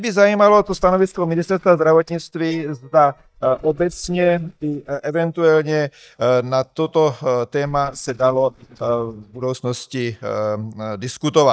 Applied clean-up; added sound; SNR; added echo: neural mask model DeepFilterNet 3.